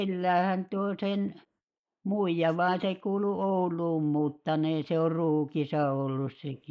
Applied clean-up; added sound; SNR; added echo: neural mask model Resemble Enhance denoiser.